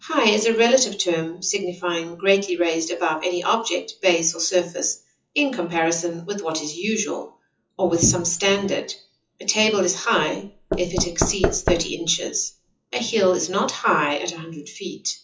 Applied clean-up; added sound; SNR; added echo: classical method WPE with log-MMSE.